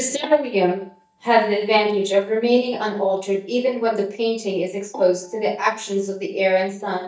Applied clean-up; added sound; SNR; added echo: neural mask model DeepFilterNet 3.